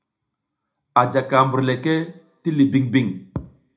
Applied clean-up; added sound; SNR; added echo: none; none; none; reverberation time 0.2 s.